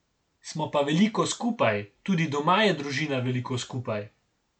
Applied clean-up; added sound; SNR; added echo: none; none; none; none.